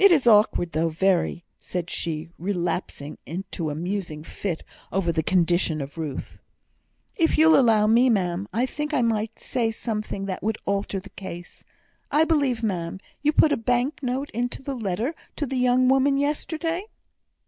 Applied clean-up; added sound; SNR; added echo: neural mask model Resemble Enhance denoiser.